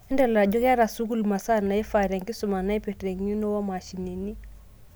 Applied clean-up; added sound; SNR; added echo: none; none; none; none.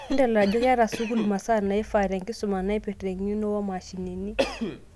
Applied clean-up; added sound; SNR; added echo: none; Cough; 11 dB; none.